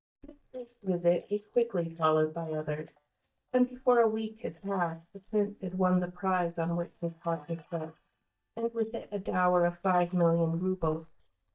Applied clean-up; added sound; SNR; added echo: neural mask model DeepFilterNet 3.